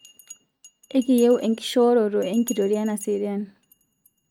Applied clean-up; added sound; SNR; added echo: neural mask model RNNoise.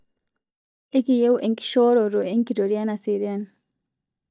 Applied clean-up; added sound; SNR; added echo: neural mask model DeepFilterNet 3.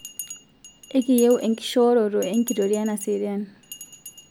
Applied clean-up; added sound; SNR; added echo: none; Bell; 17 dB; none.